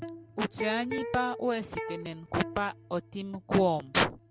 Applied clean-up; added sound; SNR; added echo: none; Electric guitar; 10 dB; none.